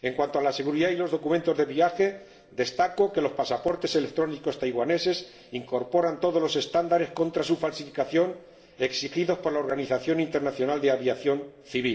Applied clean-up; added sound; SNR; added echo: none; none; none; reverberation time 2.5 s.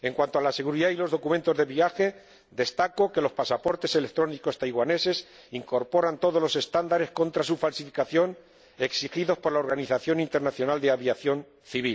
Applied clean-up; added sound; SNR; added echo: none; none; none; none.